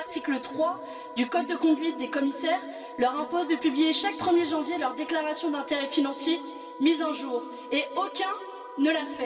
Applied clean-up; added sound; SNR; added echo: none; Wind instrument, woodwind instrument; 15 dB; reverberation time 2.4 s.